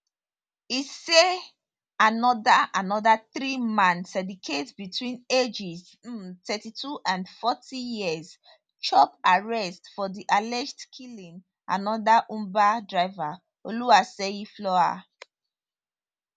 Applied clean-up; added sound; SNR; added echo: none; none; none; none.